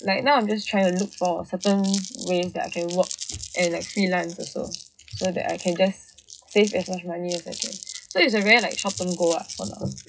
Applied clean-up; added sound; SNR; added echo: classical method WPE with log-MMSE.